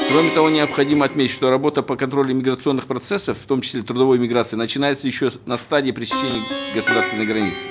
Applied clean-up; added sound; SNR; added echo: none; Plucked string instrument; 8 dB; none.